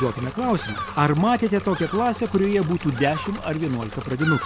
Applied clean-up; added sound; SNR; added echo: none; Engine / Mechanisms + Bird vocalization, bird call, bird song; 10 dB; none.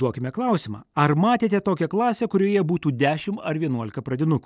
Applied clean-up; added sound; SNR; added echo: none; none; none; none.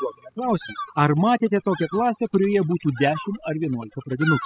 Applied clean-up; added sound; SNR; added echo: classical method spectral subtraction.